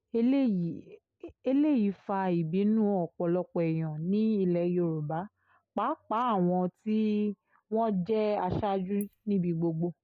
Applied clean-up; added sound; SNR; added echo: neural mask model Resemble Enhance denoiser.